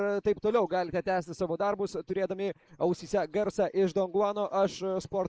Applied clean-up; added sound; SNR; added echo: neural mask model Resemble Enhance denoiser.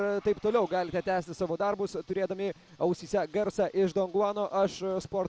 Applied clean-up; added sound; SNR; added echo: none; none; none; none.